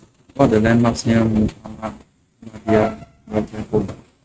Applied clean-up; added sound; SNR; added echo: neural mask model RNNoise.